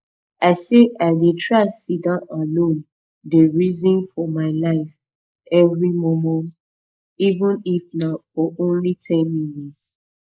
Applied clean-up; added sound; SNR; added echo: neural mask model Resemble Enhance denoiser.